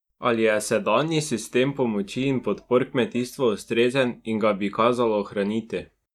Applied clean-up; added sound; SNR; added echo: neural mask model DeepFilterNet 3.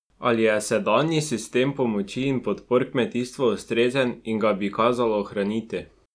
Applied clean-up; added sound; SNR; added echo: none; none; none; none.